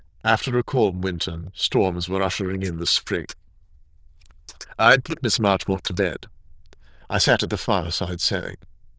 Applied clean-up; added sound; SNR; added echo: neural diffusion model UNIVERSE++.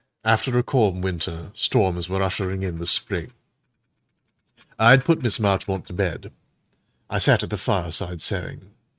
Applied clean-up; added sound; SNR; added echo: neural mask model RNNoise.